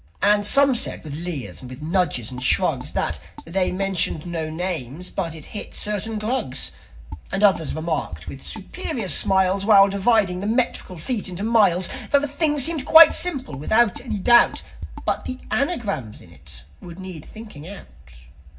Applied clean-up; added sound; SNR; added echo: none; Drum kit; 11 dB; reverberation time 0.4 s.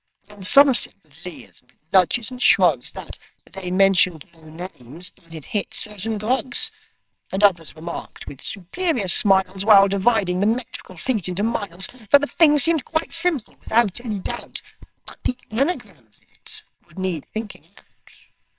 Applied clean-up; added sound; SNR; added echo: neural separator model SepFormer WHAMR!.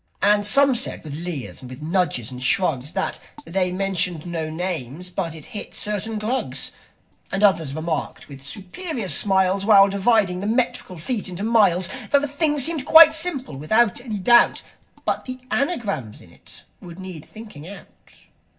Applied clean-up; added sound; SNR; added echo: neural separator model SepFormer DNS4.